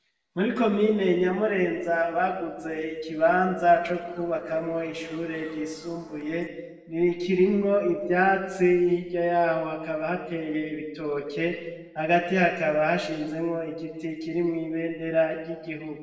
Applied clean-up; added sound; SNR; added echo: neural separator model SepFormer DNS4.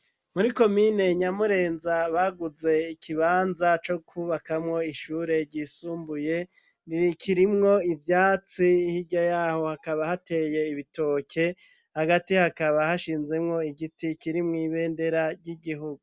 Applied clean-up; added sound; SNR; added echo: none; none; none; none.